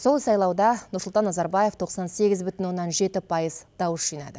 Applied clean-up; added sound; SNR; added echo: none; none; none; none.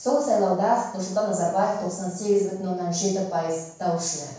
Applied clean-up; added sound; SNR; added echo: none; none; none; reverberation time 0.7 s.